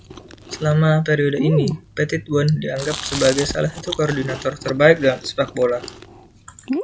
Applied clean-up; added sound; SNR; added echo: none; Chewing, mastication; 10 dB; none.